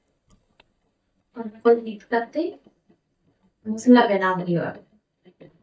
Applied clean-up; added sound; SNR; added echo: neural mask model DeepFilterNet 3.